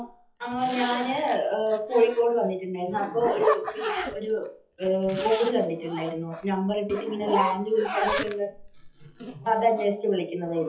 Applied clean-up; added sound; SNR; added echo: classical method WPE with log-MMSE.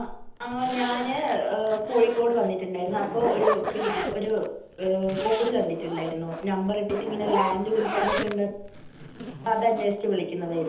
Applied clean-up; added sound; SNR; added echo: none; Zipper (clothing); 7 dB; reverberation time 0.8 s.